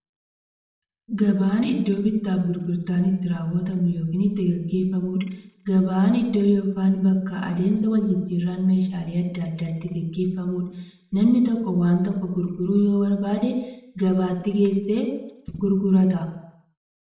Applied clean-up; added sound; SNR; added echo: none; none; none; reverberation time 0.7 s.